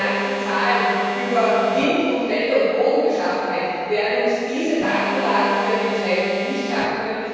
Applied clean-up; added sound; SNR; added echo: none; Alarm; 9 dB; reverberation time 2.2 s.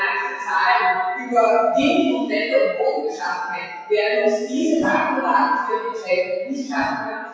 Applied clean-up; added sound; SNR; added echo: classical method WPE with log-MMSE.